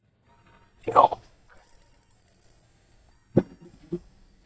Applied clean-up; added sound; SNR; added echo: neural mask model DeepFilterNet 3.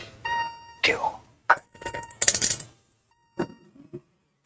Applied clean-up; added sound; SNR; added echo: neural mask model RNNoise.